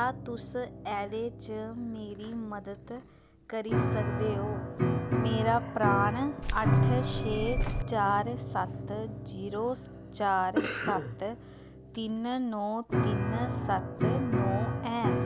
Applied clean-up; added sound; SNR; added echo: none; Piano + Keys jangling; -1 dB; none.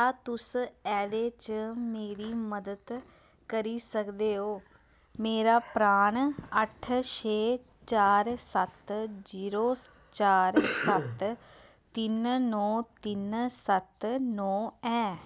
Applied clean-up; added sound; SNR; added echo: none; none; none; none.